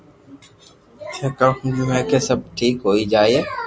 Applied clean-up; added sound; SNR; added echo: none; none; none; none.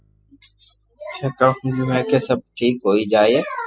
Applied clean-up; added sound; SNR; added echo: classical method spectral subtraction.